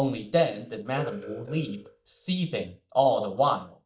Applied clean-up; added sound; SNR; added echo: neural mask model DeepFilterNet 3.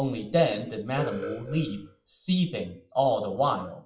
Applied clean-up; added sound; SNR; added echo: classical method WPE with log-MMSE.